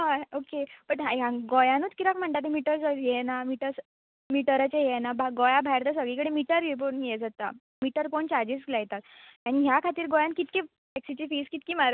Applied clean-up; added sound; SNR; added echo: none; none; none; none.